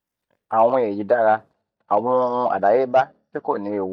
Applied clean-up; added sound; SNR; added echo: neural mask model DeepFilterNet 3.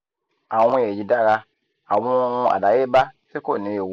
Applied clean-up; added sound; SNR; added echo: none; none; none; none.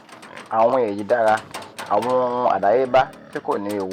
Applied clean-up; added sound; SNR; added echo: none; Livestock, farm animals, working animals; 19 dB; none.